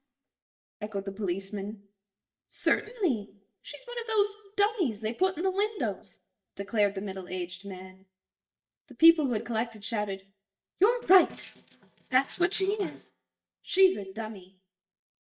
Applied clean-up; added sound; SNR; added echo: neural mask model DeepFilterNet 3.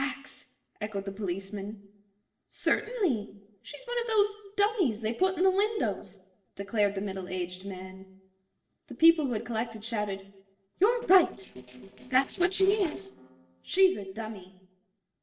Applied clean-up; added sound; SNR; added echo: neural separator model SepFormer DNS4.